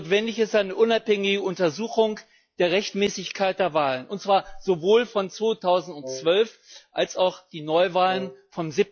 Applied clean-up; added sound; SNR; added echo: classical method log-MMSE.